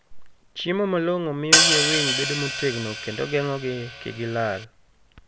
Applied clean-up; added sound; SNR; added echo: none; Hi-hat; -3 dB; none.